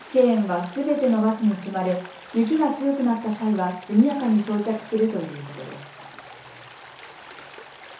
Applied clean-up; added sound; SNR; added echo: none; Stream; 19 dB; reverberation time 0.7 s.